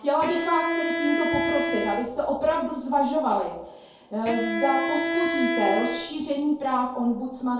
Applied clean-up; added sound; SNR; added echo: none; Bowed string instrument; 3 dB; reverberation time 2.2 s.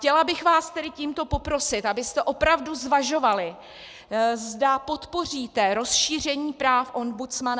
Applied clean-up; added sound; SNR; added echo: none; none; none; none.